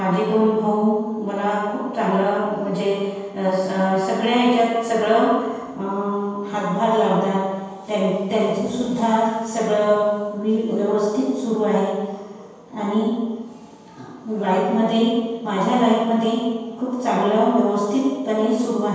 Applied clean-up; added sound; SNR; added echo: none; none; none; reverberation time 1.2 s.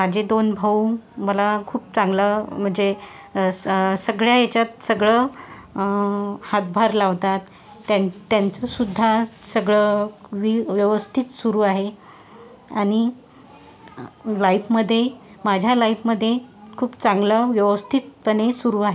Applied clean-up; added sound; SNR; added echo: none; none; none; none.